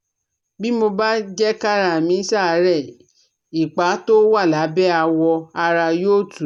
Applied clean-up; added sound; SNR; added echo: none; none; none; none.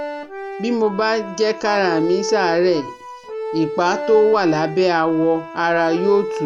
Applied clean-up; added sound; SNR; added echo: none; Accordion; 9 dB; none.